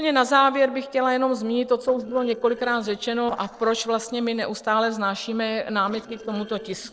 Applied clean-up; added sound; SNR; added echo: neural separator model SepFormer DNS4.